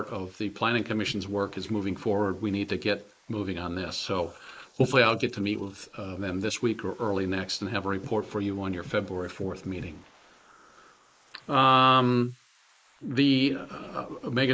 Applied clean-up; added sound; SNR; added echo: neural mask model Resemble Enhance denoiser.